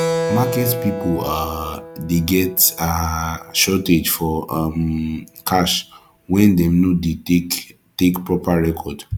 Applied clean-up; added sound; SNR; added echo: none; Keyboard (musical); 11 dB; none.